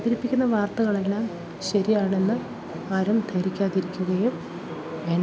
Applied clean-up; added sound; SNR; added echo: none; none; none; none.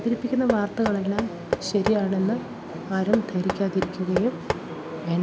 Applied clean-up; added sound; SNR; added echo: none; Knock; 7 dB; none.